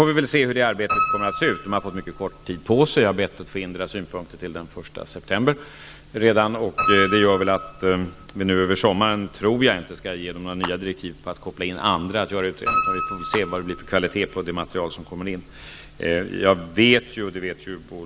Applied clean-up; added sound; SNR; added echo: none; Clapping + Piano; 9 dB; none.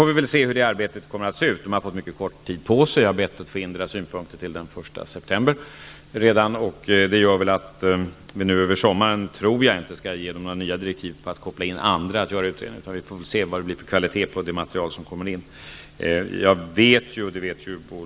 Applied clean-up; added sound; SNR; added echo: none; none; none; none.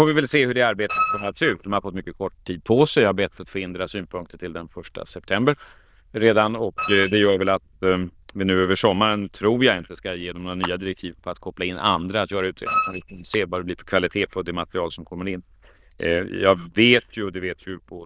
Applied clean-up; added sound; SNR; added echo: neural diffusion model UNIVERSE++.